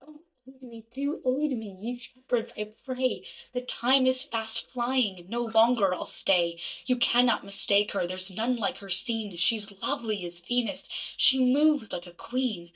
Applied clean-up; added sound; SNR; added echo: neural mask model DeepFilterNet 3.